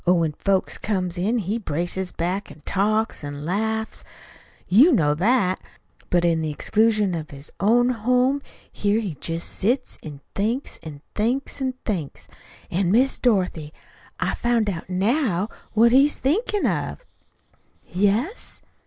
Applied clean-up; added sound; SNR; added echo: none; none; none; none.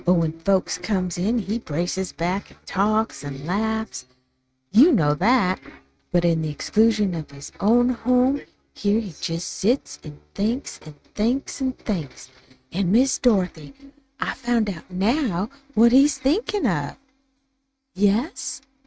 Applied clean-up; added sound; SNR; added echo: neural mask model RNNoise.